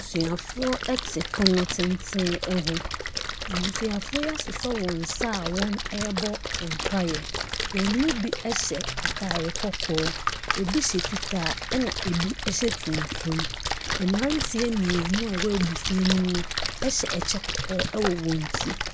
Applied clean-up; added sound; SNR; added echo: none; Splash, splatter; 3 dB; none.